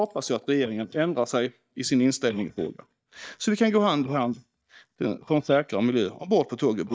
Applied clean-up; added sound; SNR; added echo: neural mask model DeepFilterNet 3.